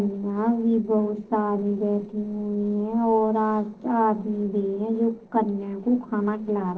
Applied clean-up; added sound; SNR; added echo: neural separator model SepFormer DNS4.